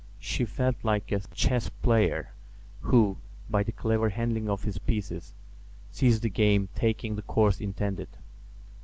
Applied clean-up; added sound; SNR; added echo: none; none; none; none.